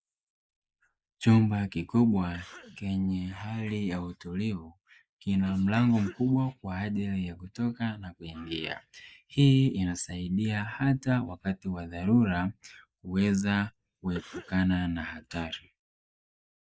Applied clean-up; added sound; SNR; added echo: neural mask model Resemble Enhance denoiser.